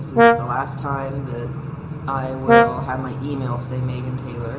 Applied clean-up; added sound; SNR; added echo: none; Brass instrument; -5 dB; reverberation time 1.1 s.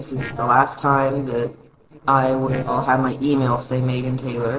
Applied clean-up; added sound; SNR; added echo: neural separator model SepFormer DNS4.